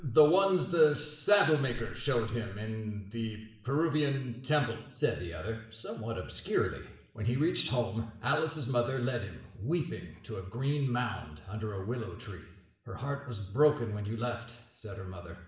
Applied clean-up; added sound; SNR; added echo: none; none; none; reverberation time 0.8 s.